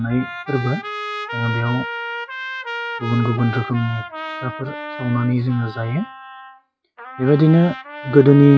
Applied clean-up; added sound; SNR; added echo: classical method log-MMSE.